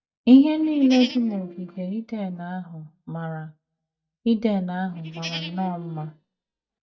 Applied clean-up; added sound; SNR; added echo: neural mask model DeepFilterNet 3.